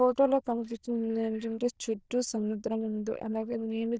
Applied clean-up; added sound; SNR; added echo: neural diffusion model UNIVERSE++.